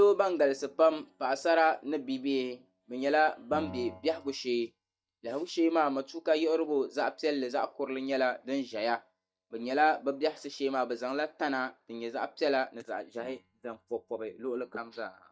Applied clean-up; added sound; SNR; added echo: neural mask model DeepFilterNet 3.